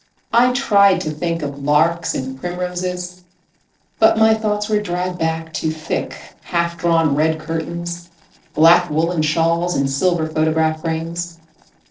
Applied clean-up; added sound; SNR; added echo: neural separator model SepFormer DNS4.